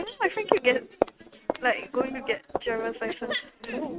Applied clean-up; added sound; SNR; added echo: neural mask model RNNoise.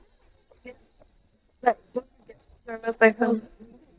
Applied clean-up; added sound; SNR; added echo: neural mask model DeepFilterNet 3.